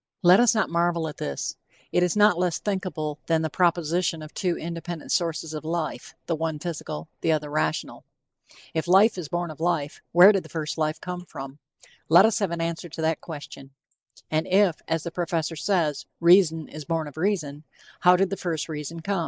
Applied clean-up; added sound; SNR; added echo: neural mask model Resemble Enhance denoiser.